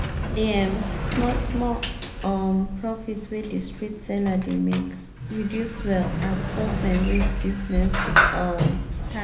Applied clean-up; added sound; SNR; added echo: none; Sliding door; 0 dB; reverberation time 0.9 s.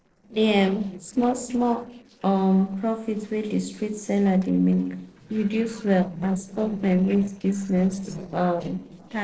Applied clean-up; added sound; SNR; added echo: neural separator model SepFormer DNS4.